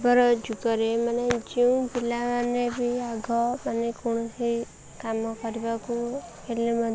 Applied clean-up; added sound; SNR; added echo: none; none; none; none.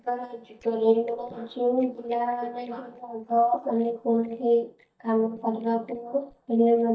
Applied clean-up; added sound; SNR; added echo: neural mask model DeepFilterNet 3.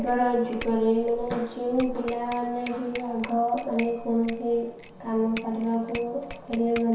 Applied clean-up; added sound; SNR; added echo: none; Bicycle bell; 10 dB; reverberation time 0.7 s.